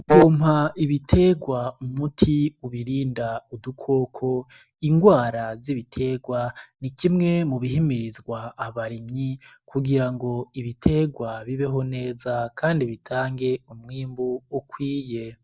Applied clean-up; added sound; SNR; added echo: none; Wind instrument, woodwind instrument; -2 dB; none.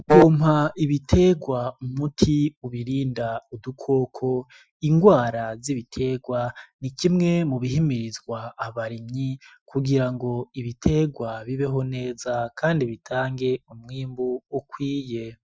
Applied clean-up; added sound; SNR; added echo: classical method Wiener filter.